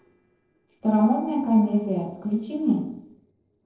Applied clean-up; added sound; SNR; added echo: neural separator model SepFormer DNS4.